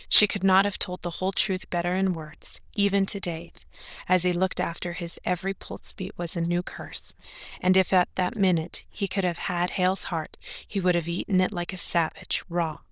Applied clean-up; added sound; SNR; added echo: neural diffusion model UNIVERSE++.